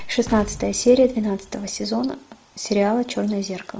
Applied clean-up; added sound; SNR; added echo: none; Explosion; 17 dB; none.